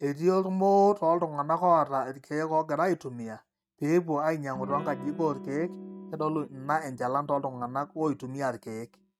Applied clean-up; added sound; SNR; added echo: neural mask model RNNoise.